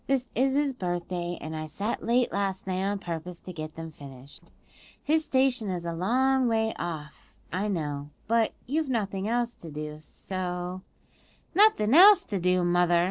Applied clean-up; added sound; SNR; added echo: neural separator model SepFormer DNS4.